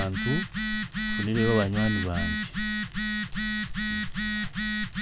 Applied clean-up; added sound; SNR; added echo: none; Telephone; -2 dB; none.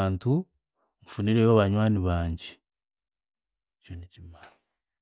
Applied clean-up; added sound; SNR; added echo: none; none; none; none.